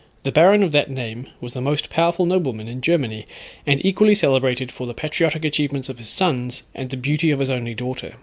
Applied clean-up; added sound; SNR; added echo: none; none; none; none.